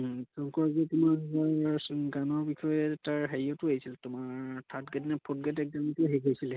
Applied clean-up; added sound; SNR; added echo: none; none; none; none.